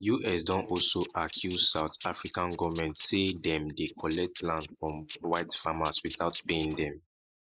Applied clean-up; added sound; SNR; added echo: neural mask model Resemble Enhance denoiser.